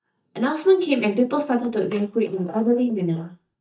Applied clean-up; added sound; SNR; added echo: neural mask model DeepFilterNet 3.